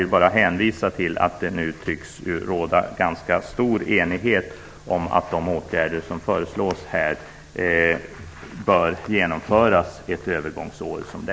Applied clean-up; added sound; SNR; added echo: none; none; none; none.